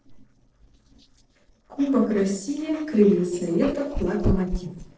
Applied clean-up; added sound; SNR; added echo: neural separator model SepFormer DNS4.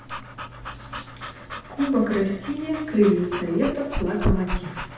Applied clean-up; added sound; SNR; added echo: none; Dog / Breathing; 6 dB; reverberation time 0.8 s.